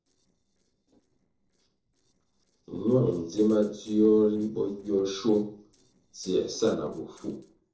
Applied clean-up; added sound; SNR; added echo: neural separator model SepFormer DNS4.